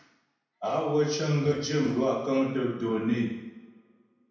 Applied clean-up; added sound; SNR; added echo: none; none; none; reverberation time 0.9 s.